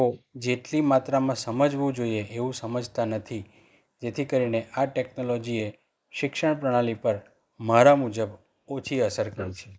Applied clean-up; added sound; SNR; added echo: neural mask model Resemble Enhance denoiser.